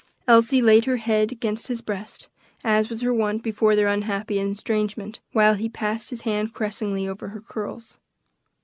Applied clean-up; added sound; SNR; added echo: none; none; none; none.